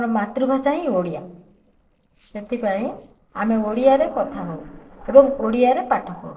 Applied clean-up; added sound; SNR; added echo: neural separator model SepFormer DNS4.